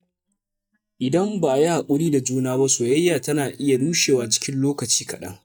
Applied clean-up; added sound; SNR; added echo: neural mask model DeepFilterNet 3.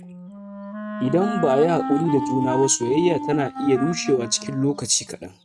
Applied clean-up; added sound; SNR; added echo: neural mask model RNNoise.